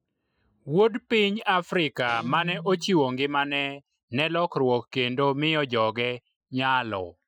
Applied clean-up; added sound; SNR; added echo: classical method Wiener filter.